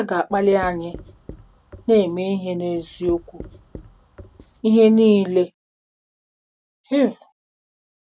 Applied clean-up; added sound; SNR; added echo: none; Writing; 19 dB; none.